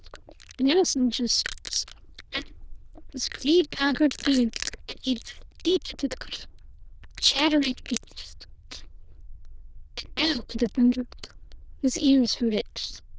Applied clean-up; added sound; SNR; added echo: neural diffusion model UNIVERSE++.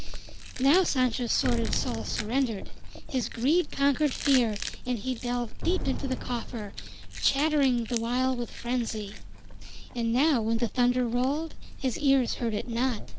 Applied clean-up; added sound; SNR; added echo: none; Chewing, mastication + Boom; 5 dB; none.